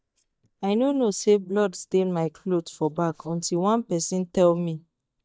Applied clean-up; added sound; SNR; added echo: neural mask model DeepFilterNet 3.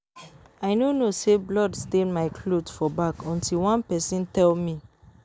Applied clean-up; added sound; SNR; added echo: none; none; none; none.